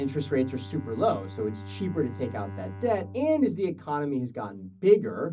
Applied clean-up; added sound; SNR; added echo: none; Bowed string instrument; 14 dB; reverberation time 0.4 s.